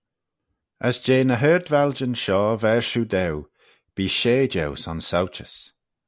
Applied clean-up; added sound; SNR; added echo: none; none; none; none.